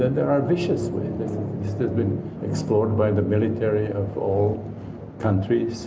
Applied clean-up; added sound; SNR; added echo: none; none; none; none.